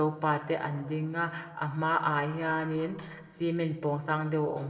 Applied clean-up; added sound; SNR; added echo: neural separator model SepFormer DNS4.